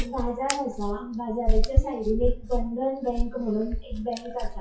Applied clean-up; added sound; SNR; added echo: classical method WPE with log-MMSE.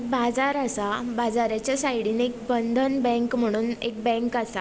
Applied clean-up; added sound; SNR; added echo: none; none; none; none.